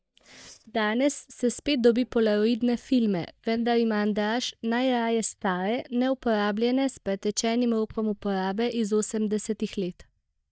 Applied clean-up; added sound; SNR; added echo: neural mask model DeepFilterNet 3.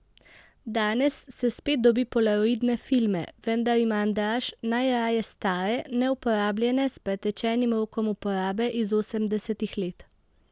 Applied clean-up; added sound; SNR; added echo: none; none; none; none.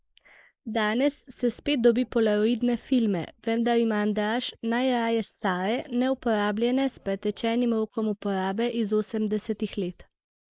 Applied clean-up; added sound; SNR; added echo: neural mask model Resemble Enhance denoiser.